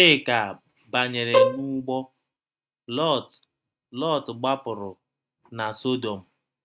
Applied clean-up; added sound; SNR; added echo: neural mask model RNNoise.